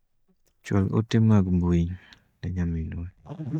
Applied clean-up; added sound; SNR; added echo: neural mask model DeepFilterNet 3.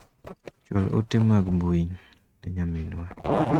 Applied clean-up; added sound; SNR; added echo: neural mask model RNNoise.